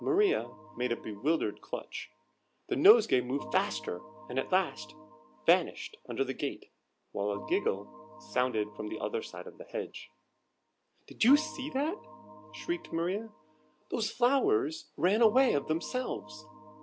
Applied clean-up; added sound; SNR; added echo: none; Organ; 19 dB; none.